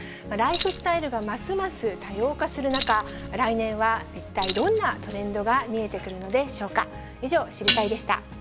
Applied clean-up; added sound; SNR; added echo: none; Dishes, pots, and pans + Keys jangling; 0 dB; none.